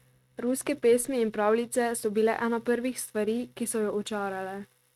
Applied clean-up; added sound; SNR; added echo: neural mask model RNNoise.